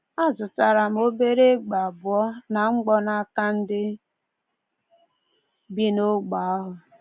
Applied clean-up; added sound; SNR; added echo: none; none; none; none.